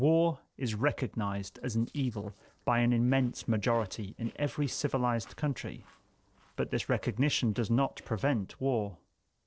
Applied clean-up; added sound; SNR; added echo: neural separator model SepFormer DNS4.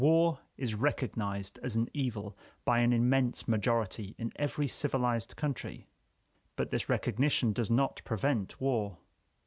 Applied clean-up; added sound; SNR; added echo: none; none; none; none.